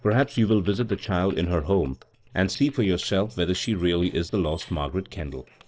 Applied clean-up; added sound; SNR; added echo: neural separator model SepFormer DNS4.